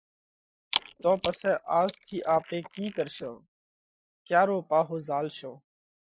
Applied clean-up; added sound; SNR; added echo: neural mask model Resemble Enhance denoiser.